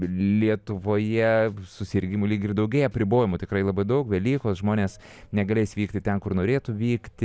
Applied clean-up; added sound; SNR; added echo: none; none; none; none.